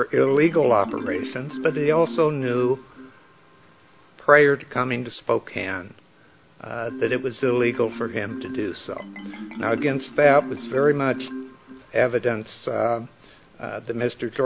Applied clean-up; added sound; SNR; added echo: none; Marimba, xylophone; 13 dB; none.